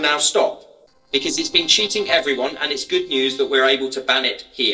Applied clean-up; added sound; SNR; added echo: neural separator model SepFormer DNS4.